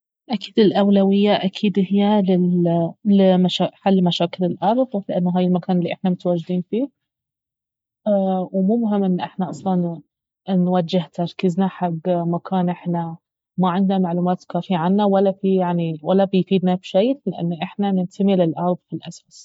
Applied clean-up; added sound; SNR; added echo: none; none; none; none.